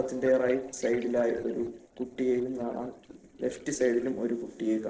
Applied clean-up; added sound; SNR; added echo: neural separator model SepFormer DNS4.